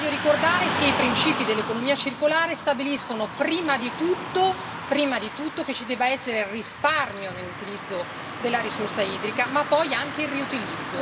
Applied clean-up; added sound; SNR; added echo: none; Car passing by / Traffic noise, roadway noise; 6 dB; reverberation time 0.7 s.